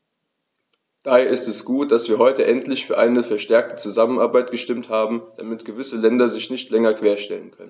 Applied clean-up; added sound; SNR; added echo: none; none; none; none.